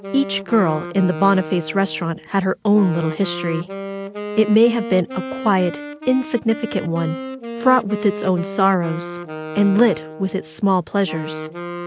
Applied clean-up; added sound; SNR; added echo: none; Wind instrument, woodwind instrument; 10 dB; none.